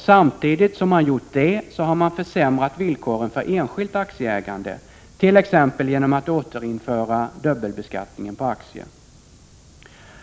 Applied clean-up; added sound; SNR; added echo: none; none; none; none.